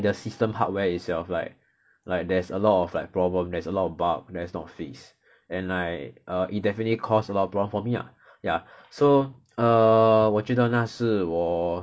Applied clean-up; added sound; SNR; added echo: none; none; none; none.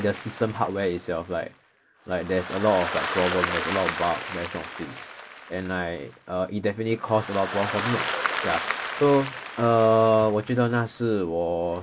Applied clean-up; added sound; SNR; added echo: none; Applause; 8 dB; none.